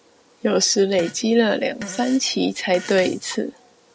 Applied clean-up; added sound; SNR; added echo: none; Fart; 18 dB; none.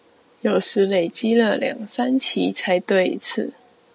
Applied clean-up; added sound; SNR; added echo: none; none; none; none.